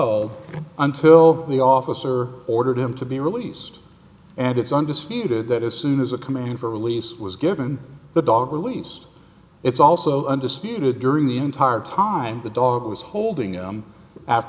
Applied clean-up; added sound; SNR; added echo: none; none; none; none.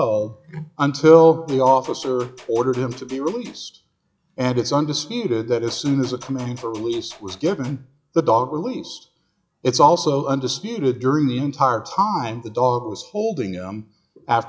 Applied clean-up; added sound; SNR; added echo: classical method log-MMSE.